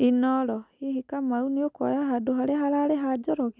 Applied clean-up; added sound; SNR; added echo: none; none; none; none.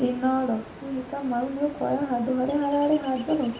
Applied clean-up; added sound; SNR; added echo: none; Ocean; 17 dB; reverberation time 0.5 s.